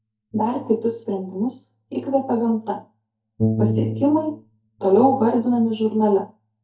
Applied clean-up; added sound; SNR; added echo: neural mask model DeepFilterNet 3.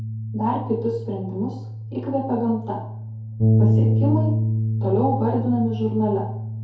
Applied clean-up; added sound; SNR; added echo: none; Bass guitar; -2 dB; reverberation time 2.3 s.